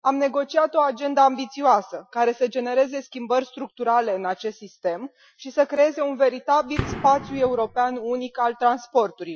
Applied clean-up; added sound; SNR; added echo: classical method Wiener filter.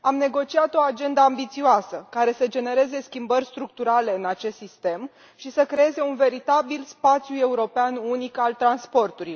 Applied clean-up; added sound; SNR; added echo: none; none; none; none.